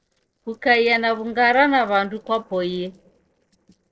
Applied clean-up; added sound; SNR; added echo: neural separator model SepFormer DNS4.